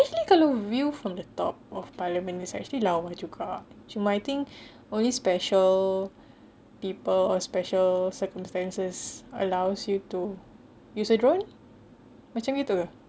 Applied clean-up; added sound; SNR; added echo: none; none; none; none.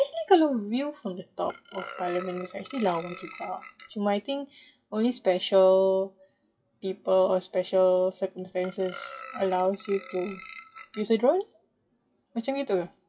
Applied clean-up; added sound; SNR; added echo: classical method WPE with log-MMSE.